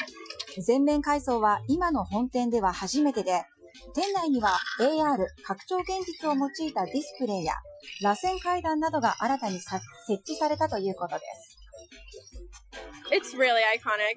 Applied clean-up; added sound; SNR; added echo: classical method Wiener filter.